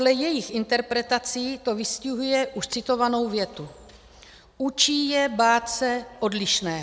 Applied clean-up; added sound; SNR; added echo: none; none; none; none.